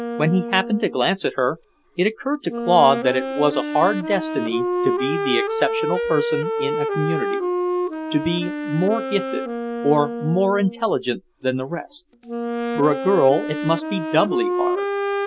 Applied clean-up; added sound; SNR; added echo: none; Wind instrument, woodwind instrument; 4 dB; none.